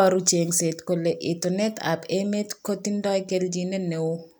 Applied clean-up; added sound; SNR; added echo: none; none; none; none.